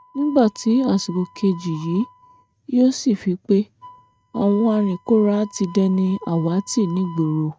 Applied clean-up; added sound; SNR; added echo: neural mask model RNNoise.